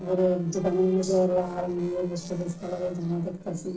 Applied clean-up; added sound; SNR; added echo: neural separator model SepFormer DNS4.